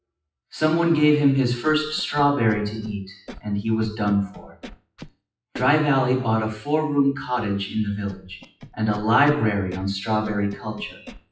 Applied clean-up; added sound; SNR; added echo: classical method WPE with log-MMSE.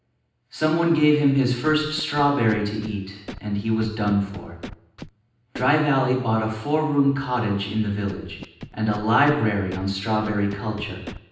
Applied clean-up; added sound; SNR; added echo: none; Scratching (performance technique); 19 dB; reverberation time 0.9 s.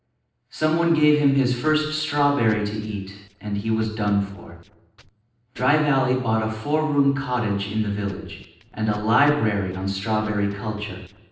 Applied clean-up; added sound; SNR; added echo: neural separator model SepFormer DNS4.